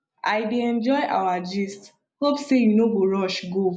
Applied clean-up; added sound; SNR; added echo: none; none; none; none.